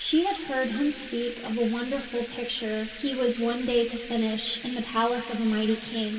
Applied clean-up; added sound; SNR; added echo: none; Bathtub (filling or washing); 12 dB; reverberation time 2.4 s.